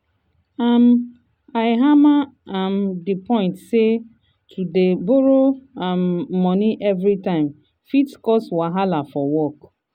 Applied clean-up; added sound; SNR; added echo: none; none; none; none.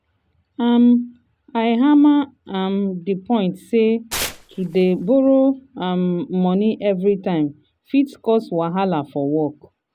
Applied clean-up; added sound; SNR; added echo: none; Tearing; 12 dB; none.